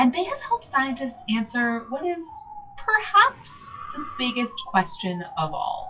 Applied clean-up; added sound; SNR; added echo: classical method WPE with log-MMSE.